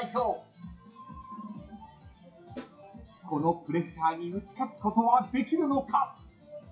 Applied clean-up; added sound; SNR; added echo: classical method WPE with log-MMSE.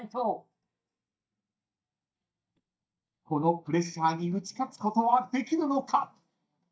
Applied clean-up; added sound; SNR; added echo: neural mask model DeepFilterNet 3.